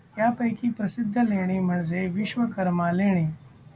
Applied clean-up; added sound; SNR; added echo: none; none; none; none.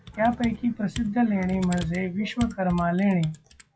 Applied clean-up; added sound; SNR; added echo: classical method log-MMSE.